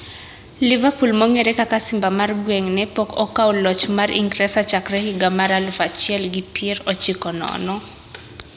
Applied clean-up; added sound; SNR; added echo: none; none; none; none.